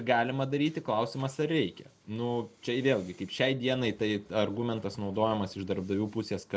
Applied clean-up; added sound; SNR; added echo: none; none; none; none.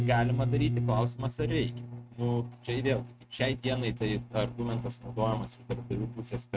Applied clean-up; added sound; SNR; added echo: neural mask model RNNoise.